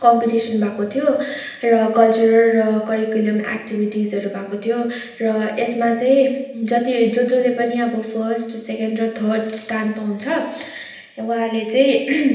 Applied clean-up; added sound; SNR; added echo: none; none; none; reverberation time 0.8 s.